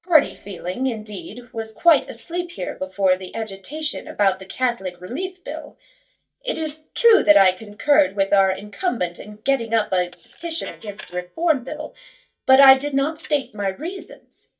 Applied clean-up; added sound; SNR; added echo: neural mask model DeepFilterNet 3.